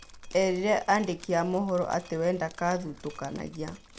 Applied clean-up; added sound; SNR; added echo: none; Drip; 20 dB; none.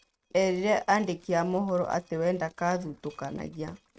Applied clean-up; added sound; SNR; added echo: neural mask model RNNoise.